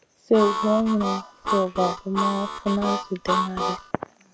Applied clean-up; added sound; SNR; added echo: none; Harmonica; 3 dB; none.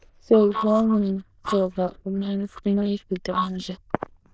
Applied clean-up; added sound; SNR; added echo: neural diffusion model UNIVERSE++.